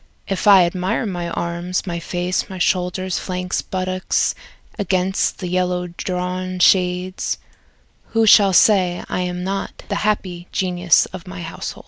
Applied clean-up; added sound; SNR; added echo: none; none; none; none.